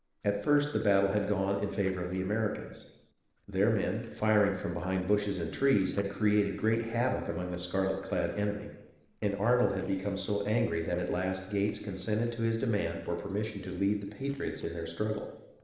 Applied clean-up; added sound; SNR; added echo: neural separator model SepFormer DNS4.